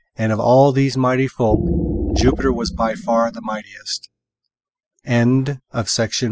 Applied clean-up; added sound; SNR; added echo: classical method spectral subtraction.